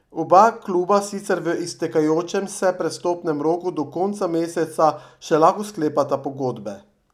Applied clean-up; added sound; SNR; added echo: none; none; none; none.